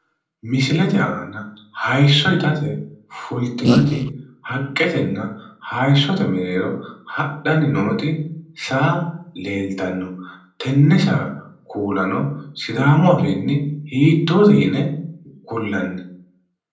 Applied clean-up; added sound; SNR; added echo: neural separator model SepFormer DNS4.